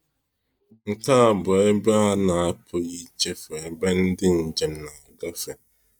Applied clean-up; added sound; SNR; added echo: neural mask model DeepFilterNet 3.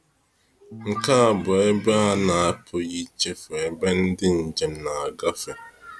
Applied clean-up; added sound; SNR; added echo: none; Bass guitar; 16 dB; none.